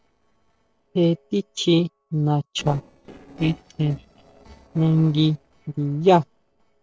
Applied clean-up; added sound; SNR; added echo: neural separator model SepFormer DNS4.